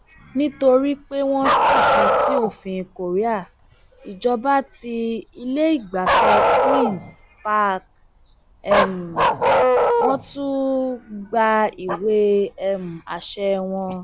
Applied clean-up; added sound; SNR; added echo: none; Bark; 0 dB; none.